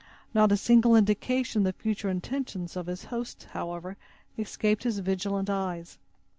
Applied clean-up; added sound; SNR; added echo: none; none; none; none.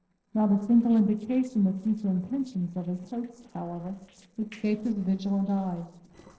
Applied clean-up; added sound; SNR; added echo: neural separator model SepFormer DNS4.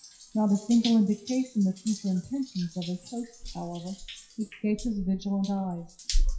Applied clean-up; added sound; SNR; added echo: classical method WPE with log-MMSE.